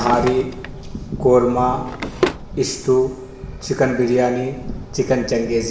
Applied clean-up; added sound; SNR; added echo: none; Drawer open or close; 12 dB; reverberation time 1.0 s.